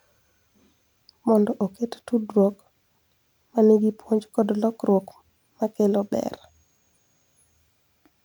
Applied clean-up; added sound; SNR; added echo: none; none; none; none.